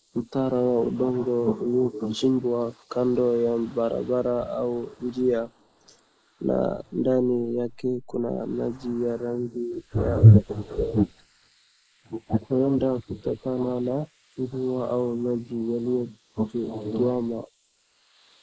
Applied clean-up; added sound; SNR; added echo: neural mask model Resemble Enhance denoiser.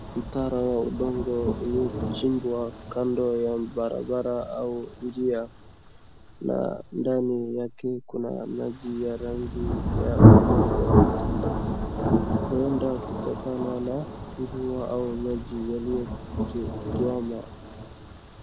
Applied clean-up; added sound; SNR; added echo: none; Thunder; -3 dB; none.